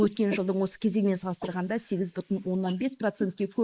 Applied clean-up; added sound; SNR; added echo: neural mask model Resemble Enhance denoiser.